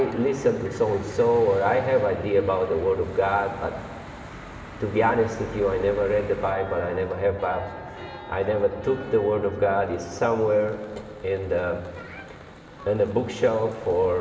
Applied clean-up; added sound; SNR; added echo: none; Church bell / Traffic noise, roadway noise; 15 dB; reverberation time 2.0 s.